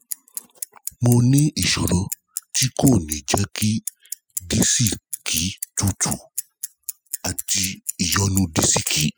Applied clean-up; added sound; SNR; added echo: classical method spectral subtraction.